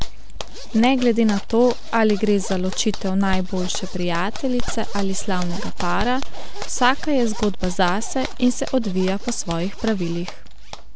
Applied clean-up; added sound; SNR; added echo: none; Zipper (clothing); -1 dB; none.